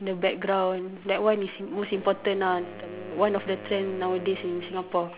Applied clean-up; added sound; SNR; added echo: none; Wind instrument, woodwind instrument; 17 dB; none.